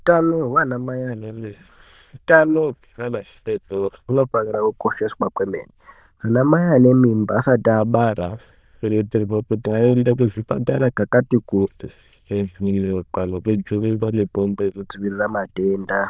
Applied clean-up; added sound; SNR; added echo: neural diffusion model UNIVERSE++.